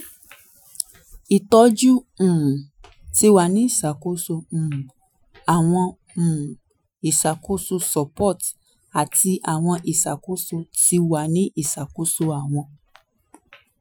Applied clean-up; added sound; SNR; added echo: classical method Wiener filter.